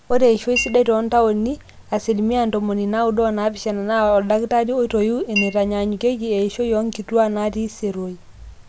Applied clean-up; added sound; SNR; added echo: none; Chink, clink; 10 dB; none.